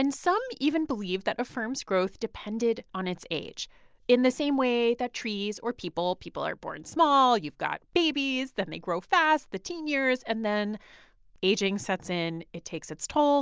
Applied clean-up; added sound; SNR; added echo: none; none; none; none.